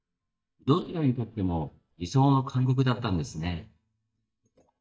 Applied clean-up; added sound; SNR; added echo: neural mask model DeepFilterNet 3.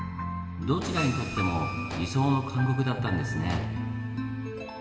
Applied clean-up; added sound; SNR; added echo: none; Explosion; 16 dB; reverberation time 2.9 s.